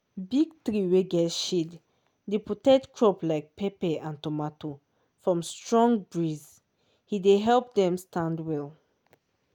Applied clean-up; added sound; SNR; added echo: none; none; none; none.